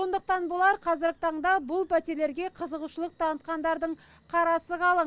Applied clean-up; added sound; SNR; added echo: none; none; none; none.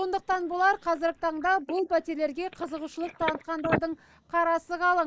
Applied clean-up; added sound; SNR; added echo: neural mask model Resemble Enhance denoiser.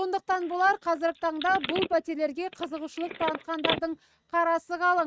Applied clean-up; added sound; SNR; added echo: neural mask model RNNoise.